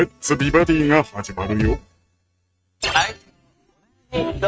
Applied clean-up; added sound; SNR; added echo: neural mask model RNNoise.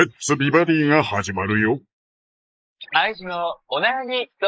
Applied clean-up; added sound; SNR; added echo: neural mask model Resemble Enhance denoiser.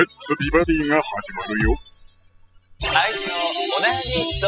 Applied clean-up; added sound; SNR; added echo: classical method spectral subtraction.